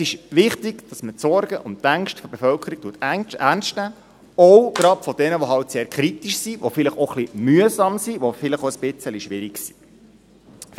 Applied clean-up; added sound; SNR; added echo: none; Clapping; 17 dB; none.